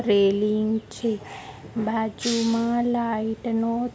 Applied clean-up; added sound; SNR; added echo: none; none; none; none.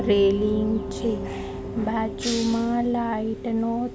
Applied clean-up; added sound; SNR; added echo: none; Gong + Mallet percussion; 8 dB; none.